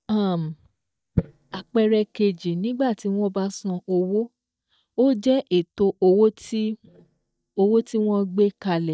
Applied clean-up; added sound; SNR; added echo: neural mask model DeepFilterNet 3.